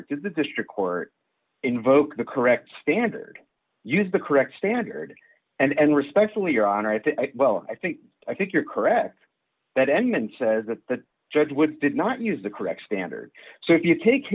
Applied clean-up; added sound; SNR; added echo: none; none; none; none.